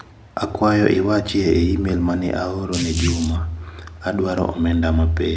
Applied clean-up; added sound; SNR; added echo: none; none; none; none.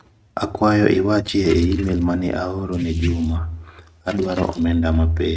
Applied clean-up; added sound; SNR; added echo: neural mask model RNNoise.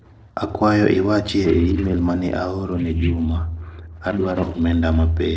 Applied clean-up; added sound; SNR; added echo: neural separator model SepFormer DNS4.